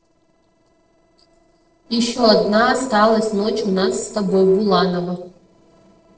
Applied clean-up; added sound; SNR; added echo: neural separator model SepFormer DNS4.